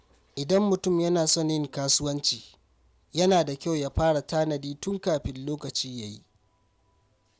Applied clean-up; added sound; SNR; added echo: none; none; none; none.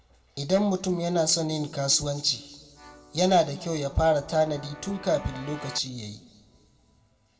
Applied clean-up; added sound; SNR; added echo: none; Keyboard (musical); 17 dB; reverberation time 1.2 s.